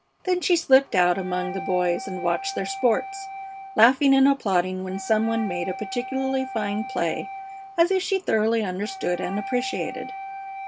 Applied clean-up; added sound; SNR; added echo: none; Wind instrument, woodwind instrument; 12 dB; none.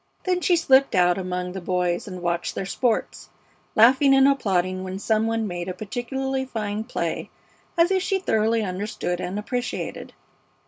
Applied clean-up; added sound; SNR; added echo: none; none; none; none.